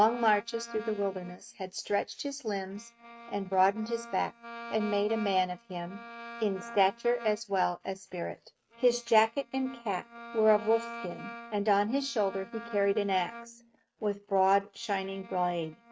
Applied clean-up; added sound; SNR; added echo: neural mask model RNNoise.